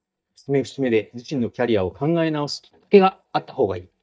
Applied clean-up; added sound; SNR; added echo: neural mask model DeepFilterNet 3.